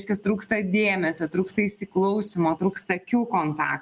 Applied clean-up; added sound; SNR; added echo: none; none; none; none.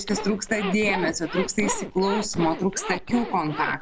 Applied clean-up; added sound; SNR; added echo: none; Zipper (clothing); 6 dB; none.